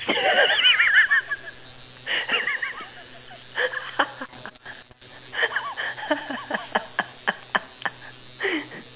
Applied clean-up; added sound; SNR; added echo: none; none; none; none.